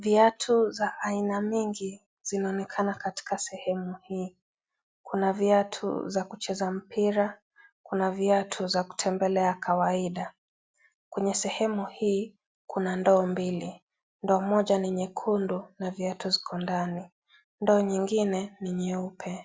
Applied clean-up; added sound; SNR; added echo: none; none; none; none.